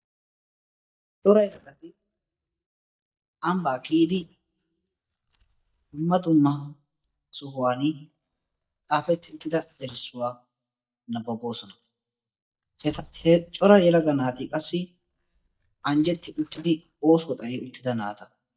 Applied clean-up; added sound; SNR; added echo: neural mask model DeepFilterNet 3.